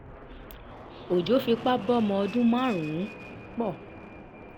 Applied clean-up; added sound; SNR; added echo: none; Fixed-wing aircraft, airplane; 14 dB; none.